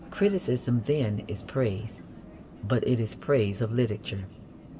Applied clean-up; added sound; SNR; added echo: none; Vehicle; 17 dB; reverberation time 0.6 s.